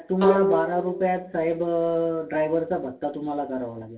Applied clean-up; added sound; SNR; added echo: none; Bowed string instrument; 3 dB; reverberation time 0.1 s.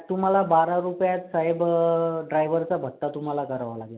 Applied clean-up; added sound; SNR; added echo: none; none; none; none.